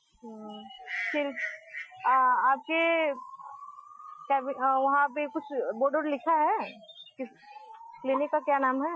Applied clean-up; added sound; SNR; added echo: classical method Wiener filter.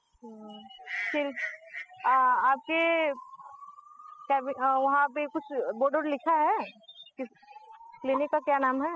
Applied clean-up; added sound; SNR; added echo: classical method spectral subtraction.